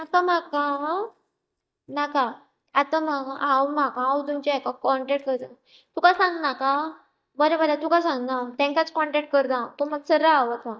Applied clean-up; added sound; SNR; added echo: neural mask model DeepFilterNet 3.